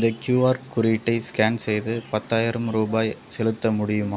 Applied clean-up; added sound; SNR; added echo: none; none; none; none.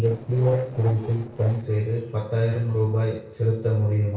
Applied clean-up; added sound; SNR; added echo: neural separator model SepFormer DNS4.